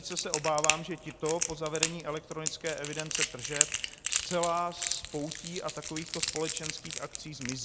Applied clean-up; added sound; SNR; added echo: none; Crackle; -1 dB; none.